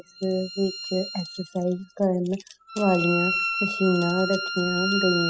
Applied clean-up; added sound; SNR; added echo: classical method spectral subtraction.